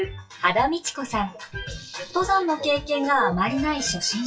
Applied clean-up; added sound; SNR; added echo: classical method WPE with log-MMSE.